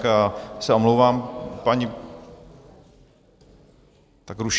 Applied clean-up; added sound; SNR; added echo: none; none; none; none.